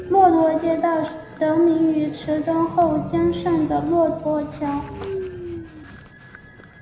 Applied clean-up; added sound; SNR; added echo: none; Train; 14 dB; reverberation time 0.8 s.